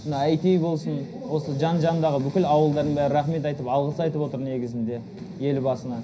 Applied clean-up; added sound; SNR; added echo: none; none; none; reverberation time 0.5 s.